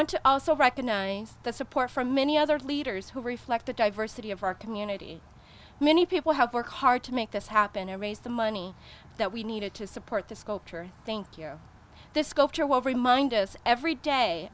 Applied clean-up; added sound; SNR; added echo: none; none; none; none.